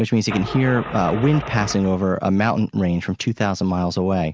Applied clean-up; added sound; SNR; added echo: none; Engine starting / Car; 11 dB; none.